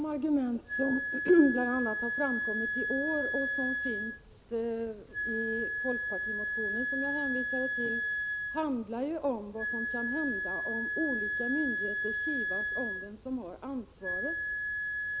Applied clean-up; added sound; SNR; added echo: none; Wind instrument, woodwind instrument; 1 dB; none.